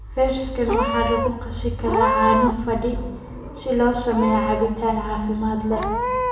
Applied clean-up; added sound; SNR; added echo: none; Meow / Purr; 4 dB; reverberation time 1.1 s.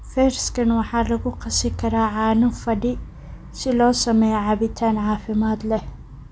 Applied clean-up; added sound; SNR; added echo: none; none; none; none.